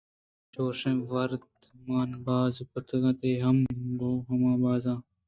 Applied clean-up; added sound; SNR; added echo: neural mask model DeepFilterNet 3.